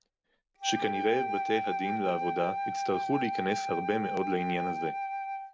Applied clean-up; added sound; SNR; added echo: none; Wind instrument, woodwind instrument; 1 dB; none.